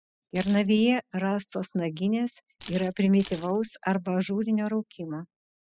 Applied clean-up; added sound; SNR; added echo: classical method spectral subtraction.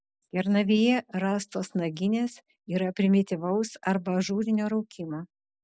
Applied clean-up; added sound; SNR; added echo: none; none; none; none.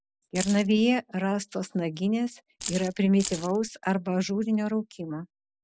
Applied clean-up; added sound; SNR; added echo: none; Keys jangling; 10 dB; none.